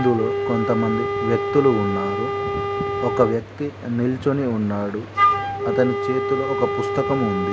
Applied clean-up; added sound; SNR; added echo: none; Wind instrument, woodwind instrument; 2 dB; none.